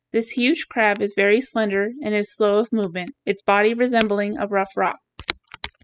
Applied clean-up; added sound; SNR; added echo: classical method spectral subtraction.